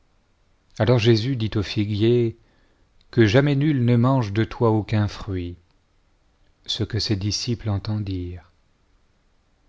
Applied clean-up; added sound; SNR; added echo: none; none; none; none.